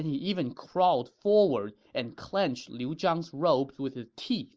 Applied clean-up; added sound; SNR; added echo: neural mask model Resemble Enhance denoiser.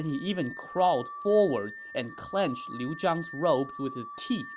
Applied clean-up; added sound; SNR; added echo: none; Alarm / Car; 14 dB; none.